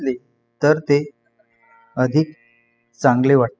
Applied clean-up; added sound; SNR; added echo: classical method spectral subtraction.